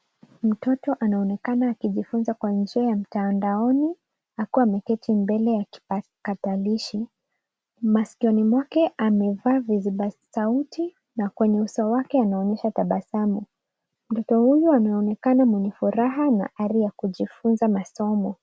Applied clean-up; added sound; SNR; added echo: none; none; none; none.